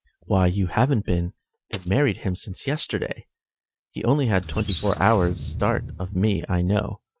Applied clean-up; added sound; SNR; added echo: neural mask model RNNoise.